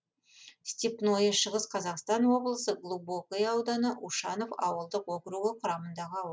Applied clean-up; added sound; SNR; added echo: none; none; none; none.